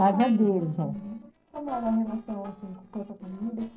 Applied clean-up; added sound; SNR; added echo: neural separator model SepFormer DNS4.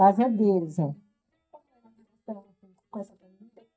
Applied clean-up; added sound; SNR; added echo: neural mask model DeepFilterNet 3.